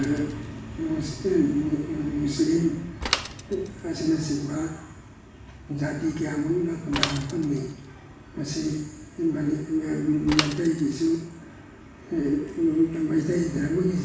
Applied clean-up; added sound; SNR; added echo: none; Mechanisms / Bicycle; 12 dB; reverberation time 0.7 s.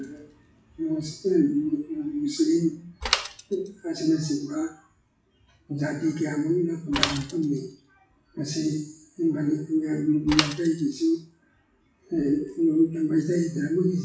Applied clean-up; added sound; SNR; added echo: classical method WPE with log-MMSE.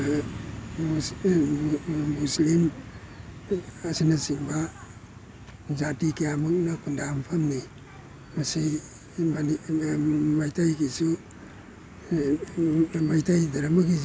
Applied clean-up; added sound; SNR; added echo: none; none; none; none.